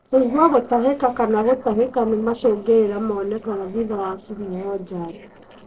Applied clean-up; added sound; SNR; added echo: neural separator model SepFormer DNS4.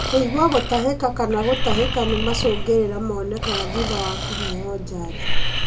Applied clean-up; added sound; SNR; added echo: none; Breathing; 1 dB; reverberation time 0.2 s.